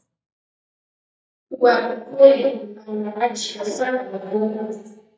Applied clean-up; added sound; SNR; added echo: neural mask model DeepFilterNet 3.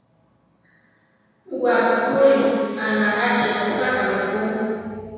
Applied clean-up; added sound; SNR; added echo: none; Glass; 12 dB; reverberation time 2.2 s.